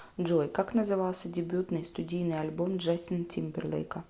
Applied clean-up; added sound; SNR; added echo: none; none; none; none.